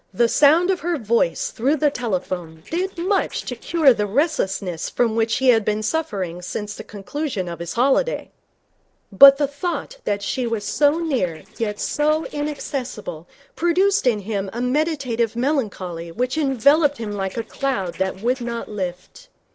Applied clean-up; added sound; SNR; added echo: neural separator model SepFormer DNS4.